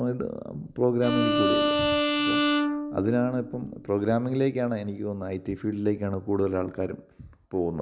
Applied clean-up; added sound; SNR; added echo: none; Bowed string instrument; -1 dB; none.